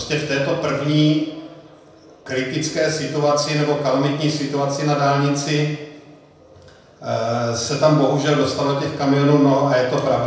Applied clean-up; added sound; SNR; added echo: none; none; none; reverberation time 0.8 s.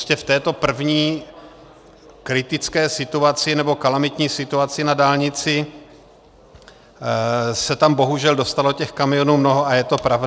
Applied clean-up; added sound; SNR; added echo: none; none; none; none.